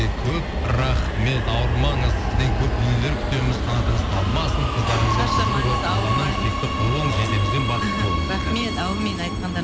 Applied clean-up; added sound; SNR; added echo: none; Subway, metro, underground; 0 dB; none.